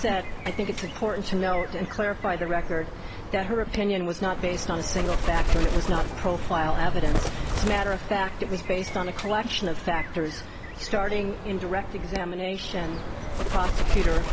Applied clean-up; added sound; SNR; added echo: none; Bird; -1 dB; none.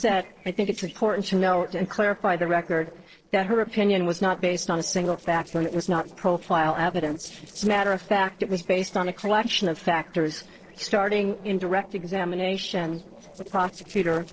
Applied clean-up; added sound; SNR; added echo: neural separator model SepFormer DNS4.